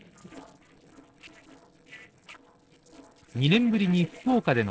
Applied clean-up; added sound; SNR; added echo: neural separator model SepFormer DNS4.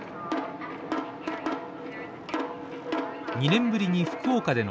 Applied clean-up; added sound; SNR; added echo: none; none; none; none.